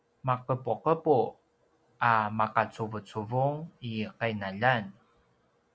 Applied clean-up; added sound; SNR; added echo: none; none; none; none.